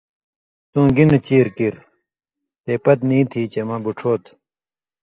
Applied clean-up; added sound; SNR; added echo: neural mask model DeepFilterNet 3.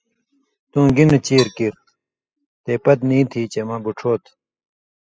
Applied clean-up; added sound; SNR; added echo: classical method spectral subtraction.